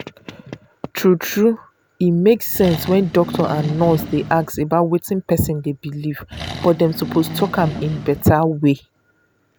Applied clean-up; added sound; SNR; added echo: none; Accelerating, revving, vroom; 10 dB; none.